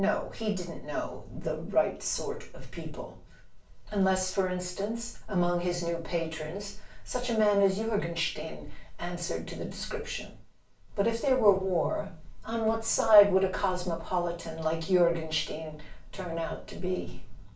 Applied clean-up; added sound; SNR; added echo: none; none; none; reverberation time 0.3 s.